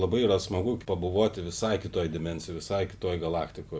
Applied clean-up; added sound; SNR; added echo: none; none; none; none.